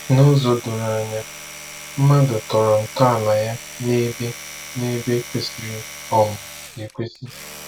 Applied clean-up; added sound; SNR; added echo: none; Domestic sounds, home sounds; 15 dB; none.